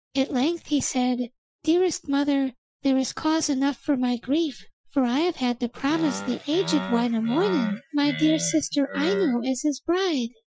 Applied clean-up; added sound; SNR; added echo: classical method Wiener filter.